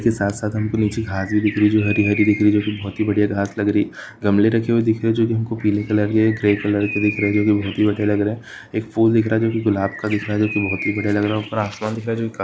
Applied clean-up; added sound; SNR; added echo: none; Bird; 14 dB; none.